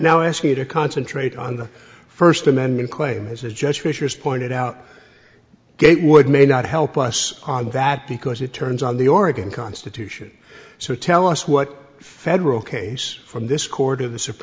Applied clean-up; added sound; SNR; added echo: none; none; none; none.